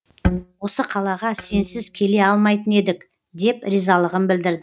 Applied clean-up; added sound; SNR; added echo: neural mask model RNNoise.